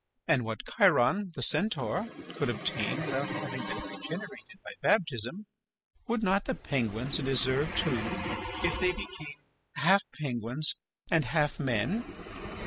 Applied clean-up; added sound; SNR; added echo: classical method spectral subtraction.